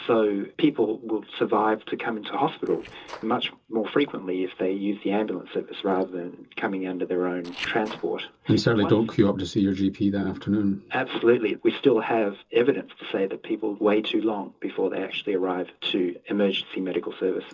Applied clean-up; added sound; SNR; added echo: neural separator model SepFormer DNS4.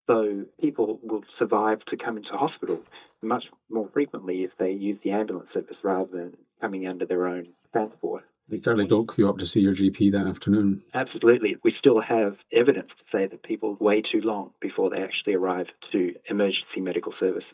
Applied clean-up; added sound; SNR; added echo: neural mask model DeepFilterNet 3.